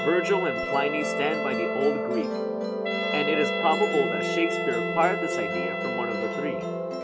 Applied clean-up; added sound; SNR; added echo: none; Wind instrument, woodwind instrument + Musical instrument; -1 dB; none.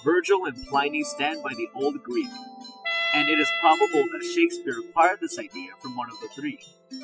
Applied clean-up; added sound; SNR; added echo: classical method spectral subtraction.